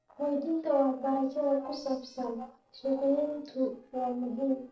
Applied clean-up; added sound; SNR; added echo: neural separator model SepFormer DNS4.